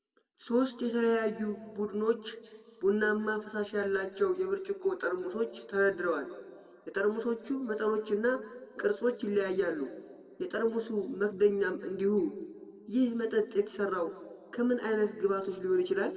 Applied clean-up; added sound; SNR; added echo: none; Piano; 20 dB; reverberation time 1.4 s.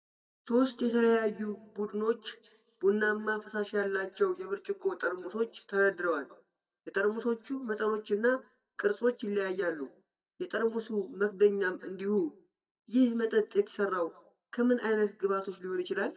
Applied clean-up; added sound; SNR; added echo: neural mask model DeepFilterNet 3.